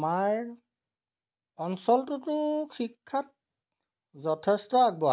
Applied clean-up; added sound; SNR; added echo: none; none; none; none.